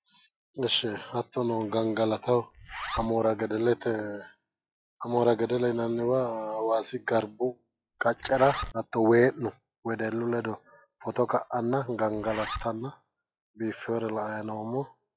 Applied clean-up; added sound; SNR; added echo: classical method log-MMSE.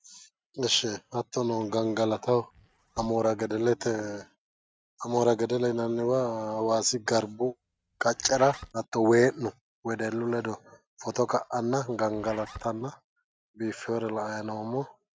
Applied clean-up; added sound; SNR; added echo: neural mask model RNNoise.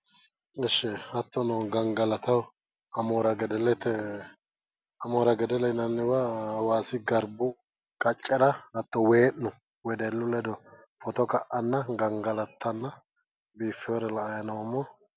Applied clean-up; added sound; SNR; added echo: none; none; none; none.